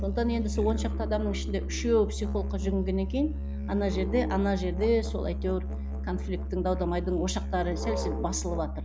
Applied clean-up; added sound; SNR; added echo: none; Musical instrument; 2 dB; none.